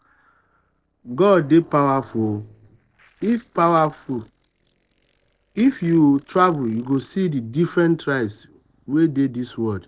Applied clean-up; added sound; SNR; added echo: neural separator model SepFormer DNS4.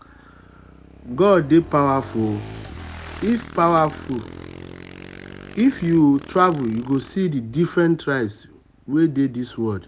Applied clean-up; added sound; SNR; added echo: none; Motorcycle / Engine; 18 dB; none.